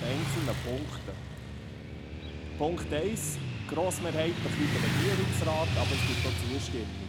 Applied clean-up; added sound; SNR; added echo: none; Motorcycle / Traffic noise, roadway noise; -2 dB; none.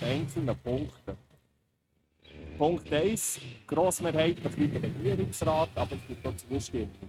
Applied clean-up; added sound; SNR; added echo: neural mask model RNNoise.